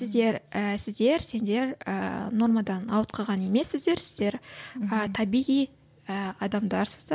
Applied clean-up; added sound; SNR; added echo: none; none; none; none.